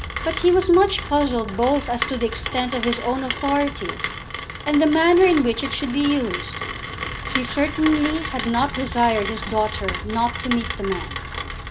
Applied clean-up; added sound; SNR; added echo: none; Rain; 8 dB; none.